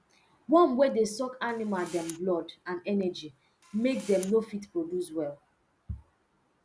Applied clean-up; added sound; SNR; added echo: none; Camera; 19 dB; none.